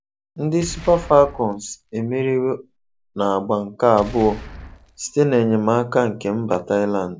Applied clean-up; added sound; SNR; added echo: none; Boom; 19 dB; none.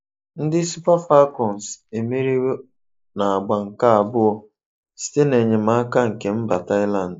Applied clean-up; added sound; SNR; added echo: neural mask model Resemble Enhance denoiser.